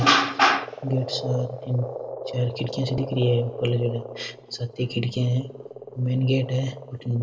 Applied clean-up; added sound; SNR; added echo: none; Frog; 12 dB; reverberation time 0.3 s.